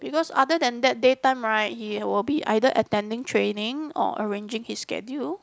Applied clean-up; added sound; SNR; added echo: none; none; none; none.